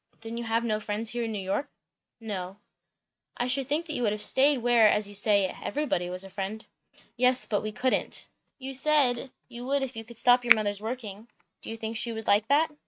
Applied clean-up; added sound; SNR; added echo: neural mask model RNNoise.